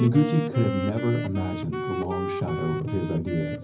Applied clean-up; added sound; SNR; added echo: none; Wind instrument, woodwind instrument; 6 dB; reverberation time 0.4 s.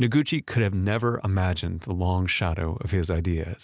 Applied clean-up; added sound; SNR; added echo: none; none; none; none.